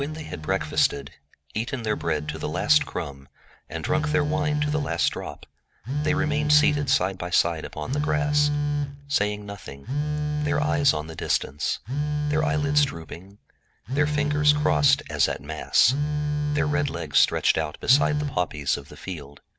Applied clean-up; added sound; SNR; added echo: none; Telephone; 1 dB; none.